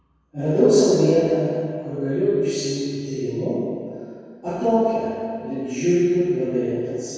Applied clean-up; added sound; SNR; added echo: none; none; none; reverberation time 2.2 s.